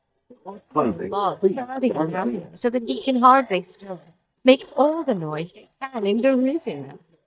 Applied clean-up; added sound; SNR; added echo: neural mask model DeepFilterNet 3.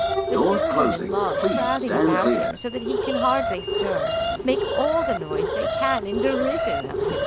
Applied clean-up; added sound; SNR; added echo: none; Sliding door + Alarm; -5 dB; none.